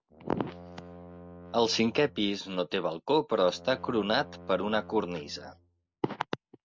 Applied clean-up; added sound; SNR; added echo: none; Brass instrument; 19 dB; none.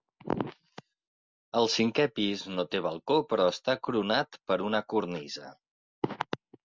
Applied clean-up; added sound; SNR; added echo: none; none; none; none.